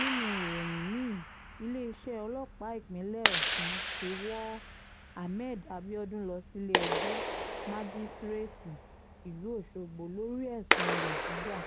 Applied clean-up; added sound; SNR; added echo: none; Clapping; -3 dB; none.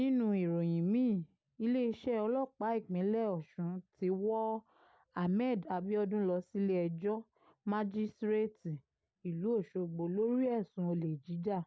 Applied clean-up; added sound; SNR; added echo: none; none; none; none.